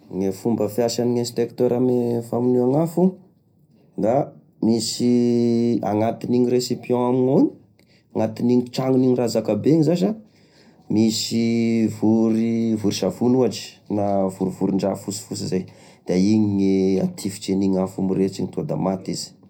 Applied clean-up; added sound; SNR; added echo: none; none; none; reverberation time 0.3 s.